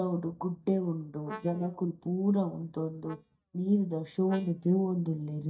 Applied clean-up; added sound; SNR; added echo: neural mask model DeepFilterNet 3.